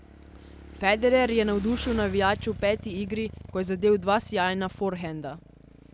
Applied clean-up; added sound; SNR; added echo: none; Motorcycle / Engine; 14 dB; none.